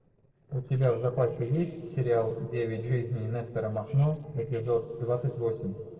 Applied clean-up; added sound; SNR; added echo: neural separator model SepFormer DNS4.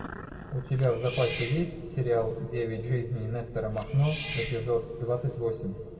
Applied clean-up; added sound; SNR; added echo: none; Cat; 14 dB; reverberation time 1.6 s.